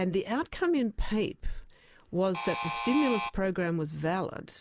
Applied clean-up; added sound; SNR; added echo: none; Alarm; 3 dB; none.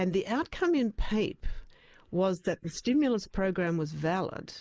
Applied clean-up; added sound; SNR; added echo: neural mask model Resemble Enhance denoiser.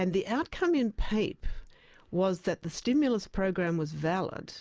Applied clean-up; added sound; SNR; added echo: none; none; none; none.